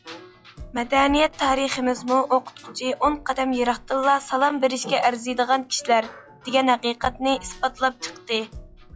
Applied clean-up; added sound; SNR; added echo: classical method log-MMSE.